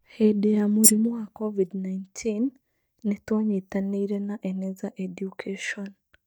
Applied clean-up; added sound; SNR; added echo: neural mask model DeepFilterNet 3.